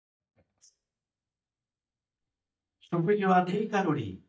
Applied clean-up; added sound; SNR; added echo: neural mask model DeepFilterNet 3.